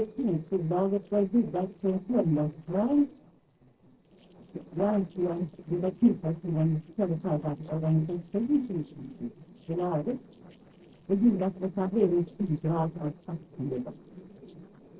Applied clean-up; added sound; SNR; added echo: neural separator model SepFormer DNS4.